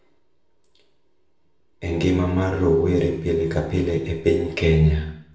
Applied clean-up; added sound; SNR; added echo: none; none; none; reverberation time 0.6 s.